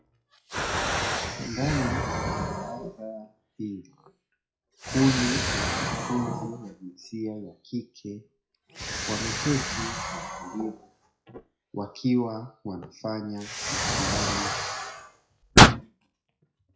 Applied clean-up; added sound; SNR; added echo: classical method WPE with log-MMSE.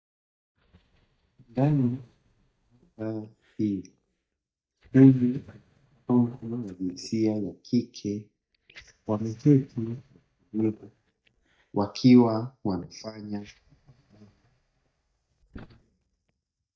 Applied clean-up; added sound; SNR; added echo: neural mask model DeepFilterNet 3.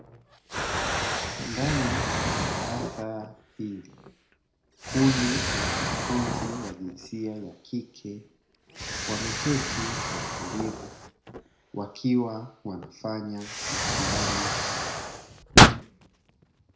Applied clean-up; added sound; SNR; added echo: none; Explosion; -4 dB; reverberation time 0.5 s.